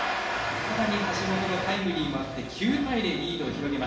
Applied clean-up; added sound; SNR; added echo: none; none; none; reverberation time 0.9 s.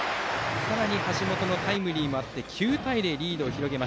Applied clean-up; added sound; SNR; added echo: none; none; none; none.